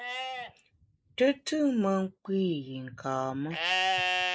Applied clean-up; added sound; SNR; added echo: neural mask model Resemble Enhance denoiser.